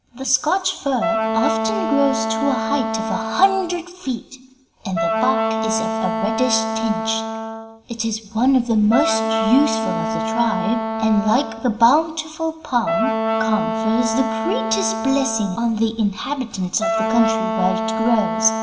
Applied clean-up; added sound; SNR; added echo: none; Wind instrument, woodwind instrument; 2 dB; reverberation time 1.1 s.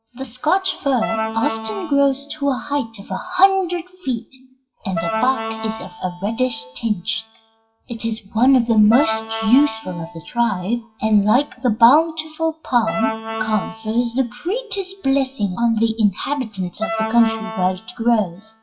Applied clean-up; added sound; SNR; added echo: classical method WPE with log-MMSE.